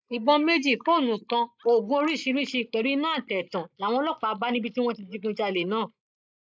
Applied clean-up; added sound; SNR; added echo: neural mask model Resemble Enhance denoiser.